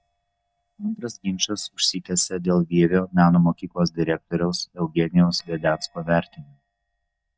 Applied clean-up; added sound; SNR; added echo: neural mask model DeepFilterNet 3.